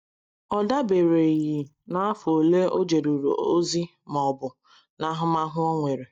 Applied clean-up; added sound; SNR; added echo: neural mask model DeepFilterNet 3.